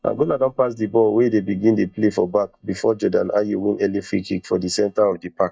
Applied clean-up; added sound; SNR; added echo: neural mask model DeepFilterNet 3.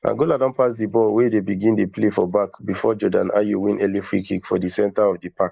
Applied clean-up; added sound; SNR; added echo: neural mask model Resemble Enhance denoiser.